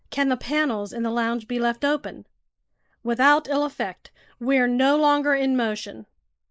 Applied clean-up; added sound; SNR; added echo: neural mask model Resemble Enhance denoiser.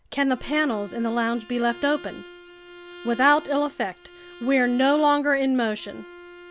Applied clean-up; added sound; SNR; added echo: none; Bowed string instrument; 19 dB; none.